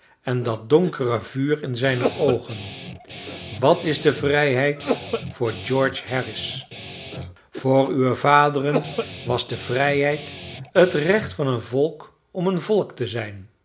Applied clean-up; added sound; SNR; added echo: none; Guitar + Cough; 10 dB; none.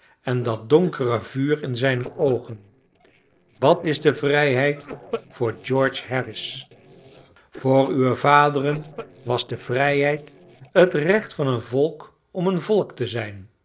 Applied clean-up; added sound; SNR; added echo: neural separator model SepFormer DNS4.